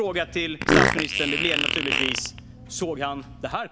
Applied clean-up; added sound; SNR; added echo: none; Fart; -3 dB; none.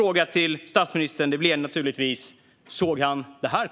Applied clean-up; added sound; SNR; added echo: none; none; none; none.